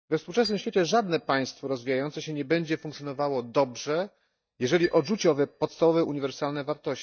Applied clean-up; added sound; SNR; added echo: neural mask model DeepFilterNet 3.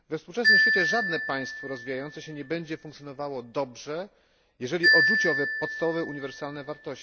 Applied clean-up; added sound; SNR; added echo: none; Marimba, xylophone; -4 dB; none.